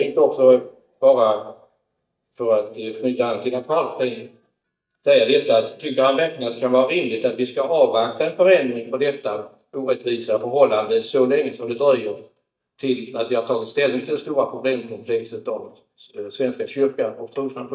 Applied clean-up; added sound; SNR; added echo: neural mask model DeepFilterNet 3.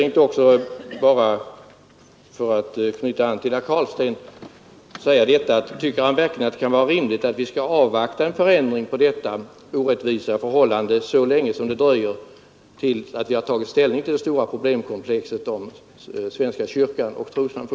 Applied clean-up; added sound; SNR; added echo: none; none; none; none.